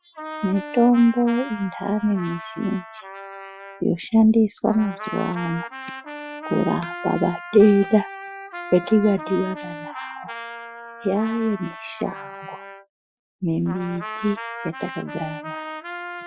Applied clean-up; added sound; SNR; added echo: classical method Wiener filter.